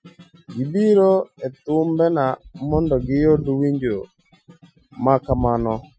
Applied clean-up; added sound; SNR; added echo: classical method Wiener filter.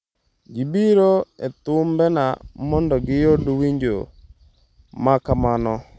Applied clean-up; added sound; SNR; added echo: none; none; none; none.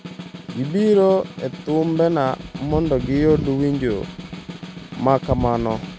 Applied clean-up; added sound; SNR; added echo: none; Snare drum; 14 dB; none.